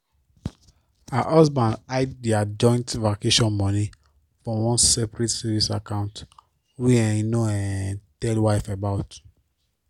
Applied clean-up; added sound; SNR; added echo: none; none; none; none.